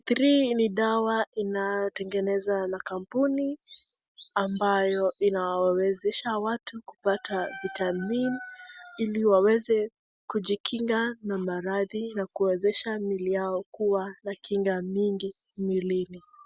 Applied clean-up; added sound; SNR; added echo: none; none; none; none.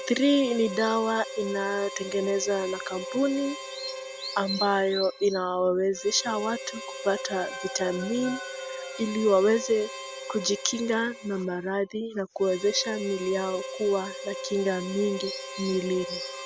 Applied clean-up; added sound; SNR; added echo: none; Harmonica; 11 dB; none.